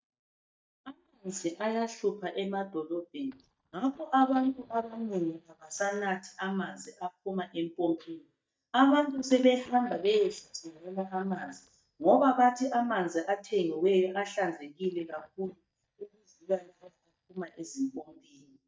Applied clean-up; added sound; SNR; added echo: neural mask model DeepFilterNet 3.